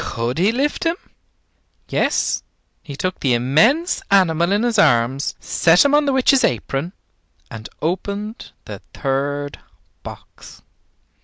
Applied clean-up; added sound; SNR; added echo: none; none; none; none.